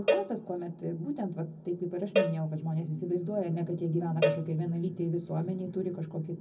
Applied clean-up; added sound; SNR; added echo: none; Cowbell; 3 dB; reverberation time 0.4 s.